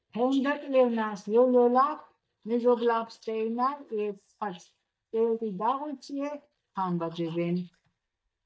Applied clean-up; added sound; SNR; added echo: neural mask model DeepFilterNet 3.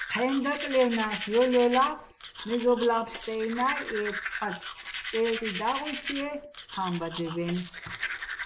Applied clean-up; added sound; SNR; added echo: none; Domestic sounds, home sounds; 8 dB; none.